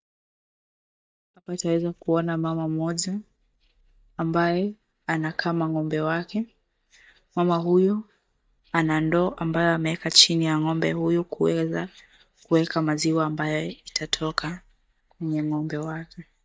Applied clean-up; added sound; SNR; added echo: neural mask model DeepFilterNet 3.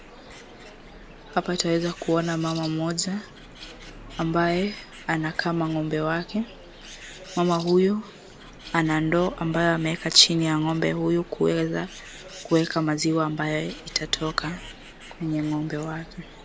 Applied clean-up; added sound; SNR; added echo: none; Bird; 17 dB; none.